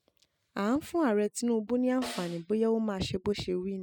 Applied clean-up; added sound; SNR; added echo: classical method spectral subtraction.